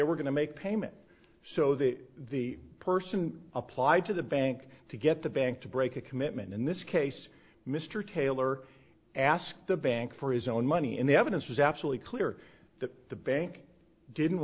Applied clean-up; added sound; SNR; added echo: none; none; none; none.